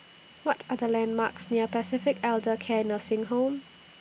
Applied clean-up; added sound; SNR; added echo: none; Animal; 20 dB; none.